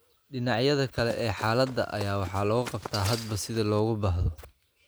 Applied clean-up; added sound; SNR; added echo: none; Run; 13 dB; none.